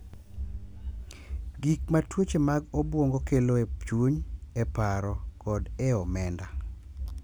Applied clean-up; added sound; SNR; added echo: none; none; none; none.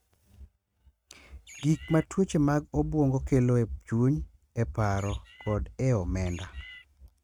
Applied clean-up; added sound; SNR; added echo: neural mask model RNNoise.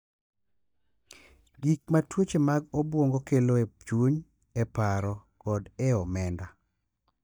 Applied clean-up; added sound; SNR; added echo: neural mask model DeepFilterNet 3.